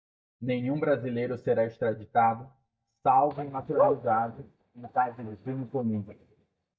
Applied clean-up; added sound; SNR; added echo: neural mask model DeepFilterNet 3.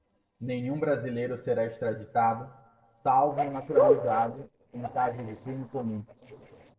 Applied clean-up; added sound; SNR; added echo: neural separator model SepFormer DNS4.